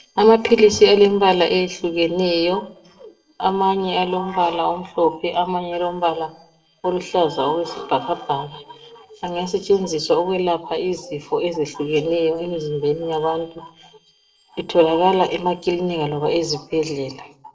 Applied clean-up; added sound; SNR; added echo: neural separator model SepFormer DNS4.